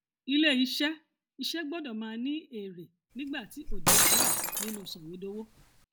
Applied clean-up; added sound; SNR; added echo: none; Shatter; -2 dB; none.